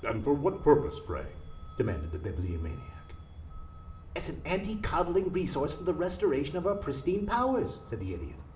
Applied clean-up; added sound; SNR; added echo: none; Truck; 13 dB; reverberation time 1.2 s.